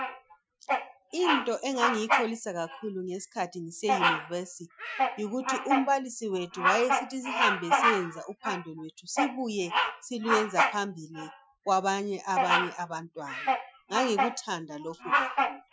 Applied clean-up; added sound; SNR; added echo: classical method Wiener filter.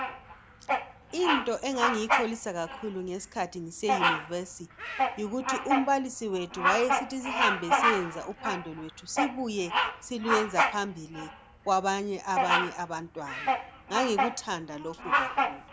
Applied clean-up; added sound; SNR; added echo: none; Bird vocalization, bird call, bird song; -2 dB; none.